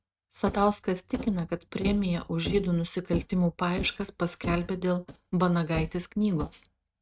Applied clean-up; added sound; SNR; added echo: neural mask model RNNoise.